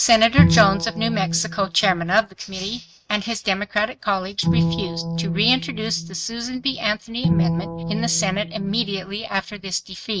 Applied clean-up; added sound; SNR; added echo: neural mask model RNNoise.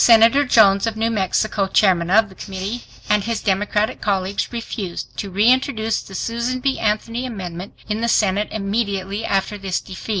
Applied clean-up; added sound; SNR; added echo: none; none; none; none.